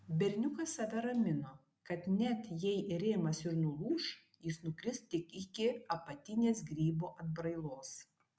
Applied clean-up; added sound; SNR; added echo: none; none; none; none.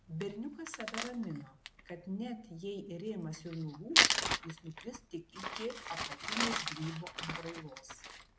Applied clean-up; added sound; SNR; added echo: none; Crumpling, crinkling; -5 dB; none.